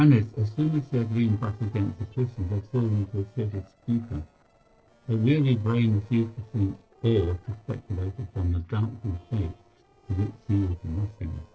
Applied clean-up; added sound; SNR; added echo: neural separator model SepFormer DNS4.